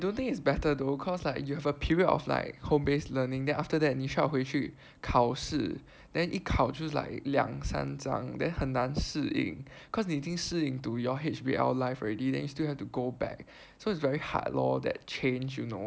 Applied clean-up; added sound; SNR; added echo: none; none; none; none.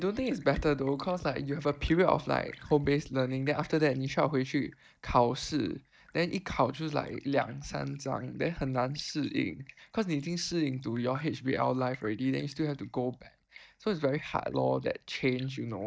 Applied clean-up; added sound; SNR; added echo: neural mask model DeepFilterNet 3.